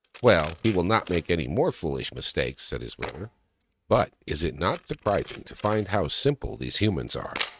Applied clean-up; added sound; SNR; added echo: neural mask model RNNoise.